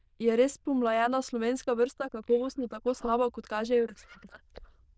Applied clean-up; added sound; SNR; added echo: neural diffusion model UNIVERSE++.